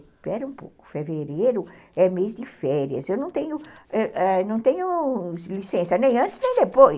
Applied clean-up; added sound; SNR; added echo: none; none; none; none.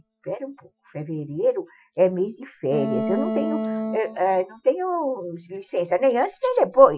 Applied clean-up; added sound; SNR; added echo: classical method Wiener filter.